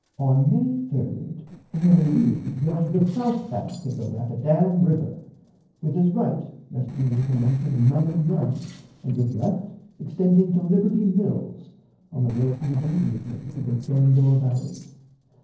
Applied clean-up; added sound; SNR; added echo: neural separator model SepFormer DNS4.